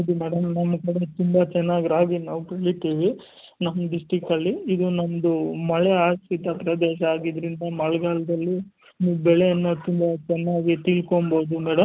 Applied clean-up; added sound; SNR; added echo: none; none; none; none.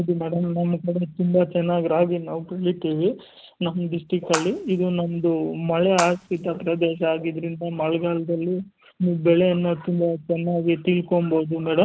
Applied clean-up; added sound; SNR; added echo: none; Water / Splash, splatter; 12 dB; none.